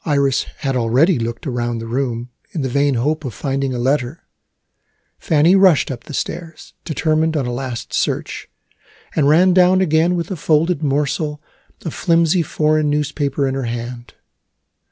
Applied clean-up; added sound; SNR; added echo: none; none; none; none.